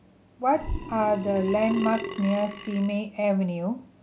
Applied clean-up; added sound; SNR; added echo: none; Burping, eructation; 9 dB; none.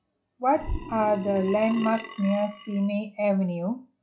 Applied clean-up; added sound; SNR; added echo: classical method log-MMSE.